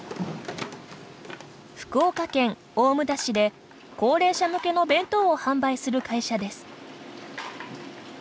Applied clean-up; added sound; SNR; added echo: none; none; none; none.